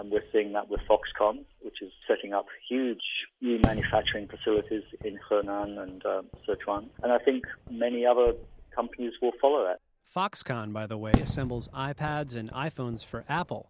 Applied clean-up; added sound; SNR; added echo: none; Fireworks; 8 dB; none.